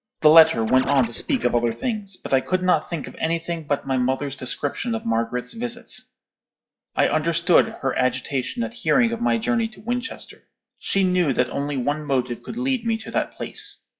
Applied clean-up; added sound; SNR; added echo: classical method log-MMSE.